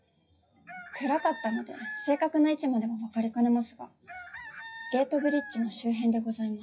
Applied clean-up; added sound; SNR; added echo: classical method WPE with log-MMSE.